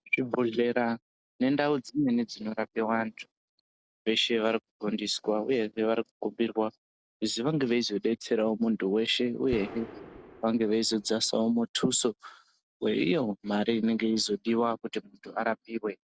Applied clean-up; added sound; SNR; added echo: none; Gunshot, gunfire; 16 dB; none.